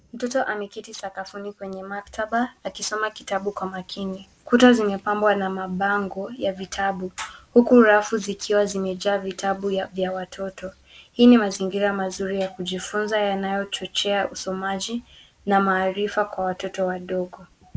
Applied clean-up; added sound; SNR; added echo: none; none; none; none.